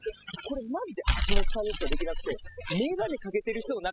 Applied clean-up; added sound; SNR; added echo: classical method spectral subtraction.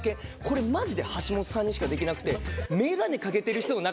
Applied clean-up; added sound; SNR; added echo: none; none; none; none.